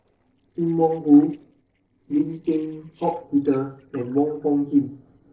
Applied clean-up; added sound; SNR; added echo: neural separator model SepFormer DNS4.